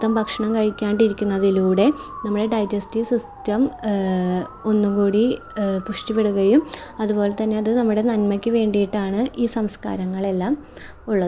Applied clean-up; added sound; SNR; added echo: none; Motor vehicle (road) / Siren; 19 dB; none.